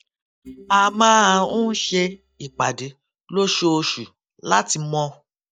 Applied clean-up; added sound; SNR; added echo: neural mask model DeepFilterNet 3.